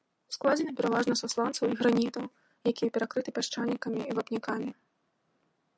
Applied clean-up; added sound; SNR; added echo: none; none; none; none.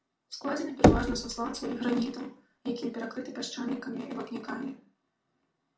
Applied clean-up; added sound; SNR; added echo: none; Knock / Wood; -5 dB; reverberation time 0.4 s.